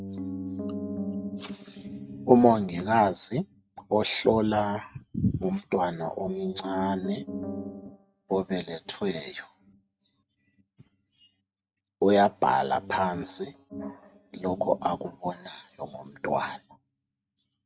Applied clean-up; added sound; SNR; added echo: neural mask model RNNoise.